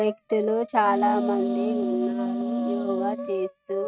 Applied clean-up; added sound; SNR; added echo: neural mask model RNNoise.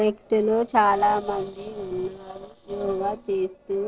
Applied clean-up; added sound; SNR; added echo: neural separator model SepFormer DNS4.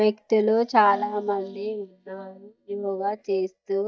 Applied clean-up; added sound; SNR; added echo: neural mask model DeepFilterNet 3.